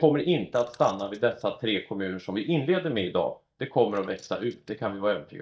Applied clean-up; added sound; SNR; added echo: neural mask model DeepFilterNet 3.